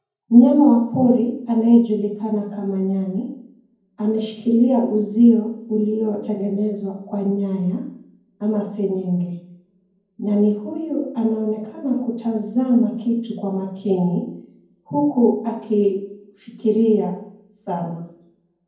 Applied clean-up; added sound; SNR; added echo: none; none; none; reverberation time 0.9 s.